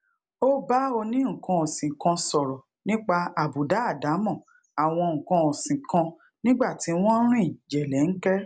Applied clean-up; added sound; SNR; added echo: none; none; none; none.